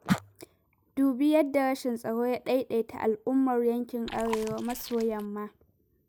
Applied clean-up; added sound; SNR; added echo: none; Chewing, mastication; 13 dB; none.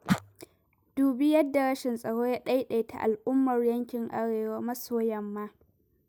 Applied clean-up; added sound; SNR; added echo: none; none; none; none.